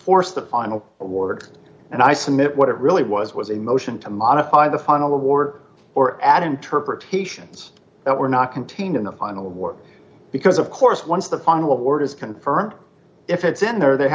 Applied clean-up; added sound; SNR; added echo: none; none; none; none.